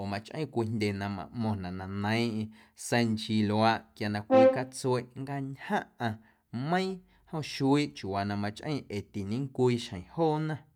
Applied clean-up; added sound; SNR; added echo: none; Brass instrument; -3 dB; none.